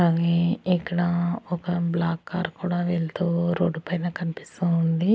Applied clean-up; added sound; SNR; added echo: none; none; none; none.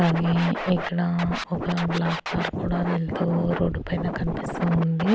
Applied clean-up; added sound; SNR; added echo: none; Scratching (performance technique); 6 dB; none.